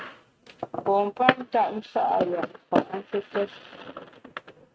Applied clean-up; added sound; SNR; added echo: neural mask model RNNoise.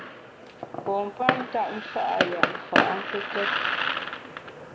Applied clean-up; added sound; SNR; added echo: none; Fireworks; -3 dB; none.